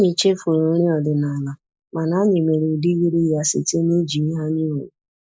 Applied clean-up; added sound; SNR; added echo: neural mask model Resemble Enhance denoiser.